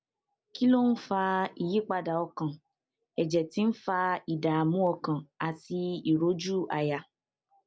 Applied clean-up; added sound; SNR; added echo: none; none; none; none.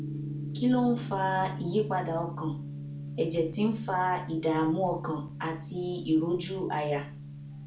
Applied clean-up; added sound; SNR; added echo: none; Gong; 8 dB; reverberation time 0.4 s.